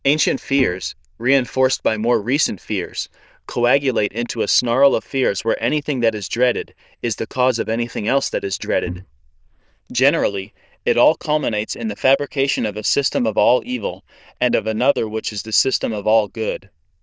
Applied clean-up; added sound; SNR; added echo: neural diffusion model UNIVERSE++.